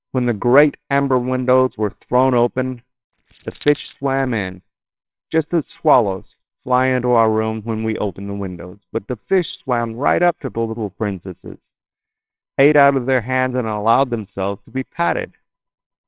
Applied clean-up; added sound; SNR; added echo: neural separator model SepFormer WHAMR!.